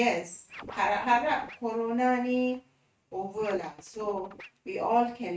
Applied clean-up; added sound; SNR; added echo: neural mask model RNNoise.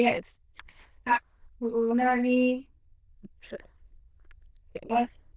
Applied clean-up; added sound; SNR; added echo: neural diffusion model UNIVERSE++.